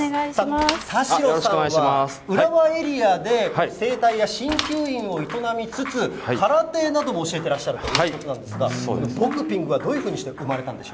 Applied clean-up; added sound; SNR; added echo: none; Mechanisms / Bicycle; 16 dB; none.